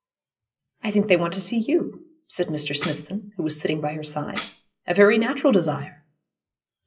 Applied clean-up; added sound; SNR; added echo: classical method WPE with log-MMSE.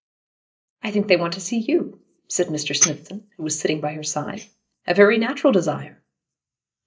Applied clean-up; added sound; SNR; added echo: neural mask model DeepFilterNet 3.